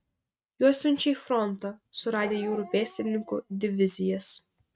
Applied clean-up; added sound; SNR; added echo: neural mask model RNNoise.